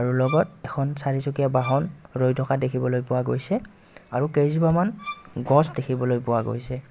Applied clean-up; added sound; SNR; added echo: none; Bowed string instrument; 15 dB; none.